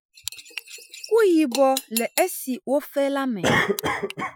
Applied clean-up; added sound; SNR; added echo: classical method Wiener filter.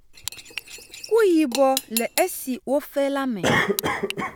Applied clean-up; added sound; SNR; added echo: none; Cough + Cutlery, silverware / Dishes, pots, and pans; 5 dB; none.